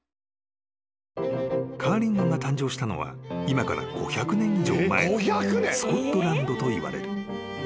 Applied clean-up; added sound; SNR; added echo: none; none; none; none.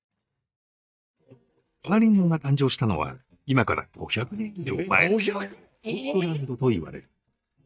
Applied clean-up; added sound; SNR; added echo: neural mask model DeepFilterNet 3.